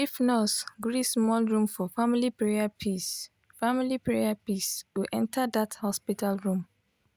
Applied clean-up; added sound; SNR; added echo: none; none; none; none.